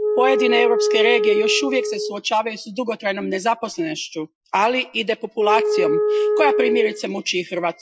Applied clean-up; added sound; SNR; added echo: classical method Wiener filter.